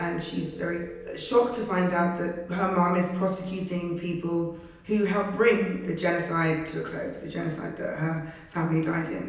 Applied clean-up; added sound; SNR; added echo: none; Telephone; 20 dB; reverberation time 0.9 s.